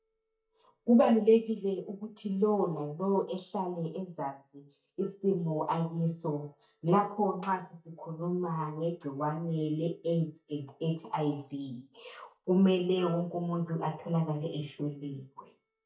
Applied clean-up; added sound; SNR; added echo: neural mask model DeepFilterNet 3.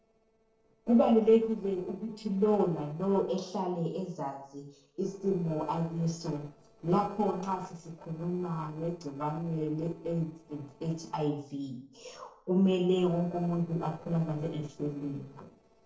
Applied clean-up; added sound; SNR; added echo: neural separator model SepFormer DNS4.